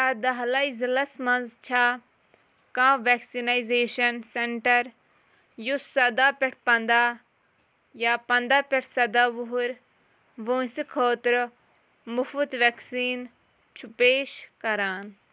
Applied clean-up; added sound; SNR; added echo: none; none; none; none.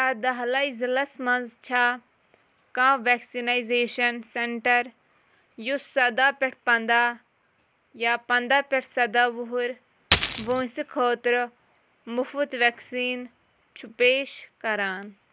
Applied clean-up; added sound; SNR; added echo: none; Coin (dropping); 0 dB; none.